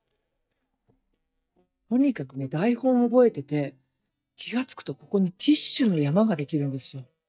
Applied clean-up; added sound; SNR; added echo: neural mask model DeepFilterNet 3.